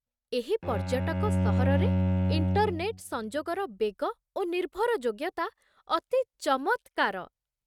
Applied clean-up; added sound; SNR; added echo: neural mask model RNNoise.